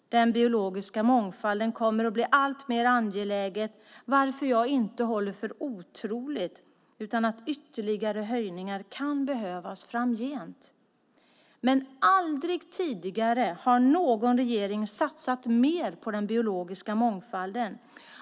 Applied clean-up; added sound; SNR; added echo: none; none; none; none.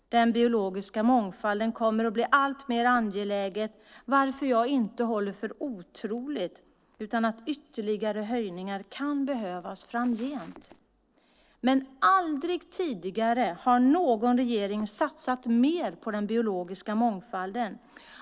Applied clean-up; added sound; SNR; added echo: neural separator model SepFormer DNS4.